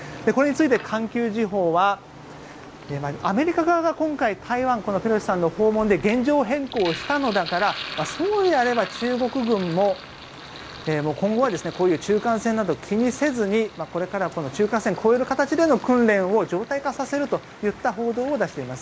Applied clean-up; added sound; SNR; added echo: none; Sink (filling or washing); 19 dB; none.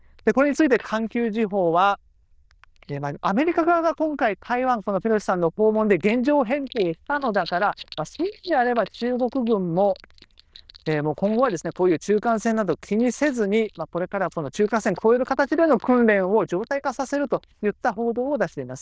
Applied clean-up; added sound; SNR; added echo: neural diffusion model UNIVERSE++.